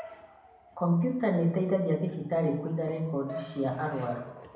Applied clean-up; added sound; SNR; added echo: none; Bark / Motor vehicle (road) / Siren; 17 dB; reverberation time 0.7 s.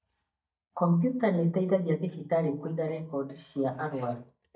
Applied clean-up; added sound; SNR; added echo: neural mask model DeepFilterNet 3.